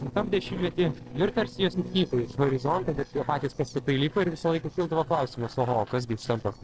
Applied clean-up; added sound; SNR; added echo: neural separator model SepFormer DNS4.